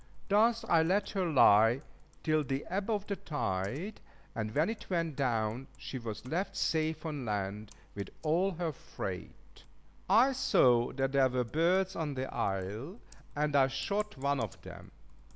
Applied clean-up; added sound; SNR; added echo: none; Computer keyboard; 19 dB; none.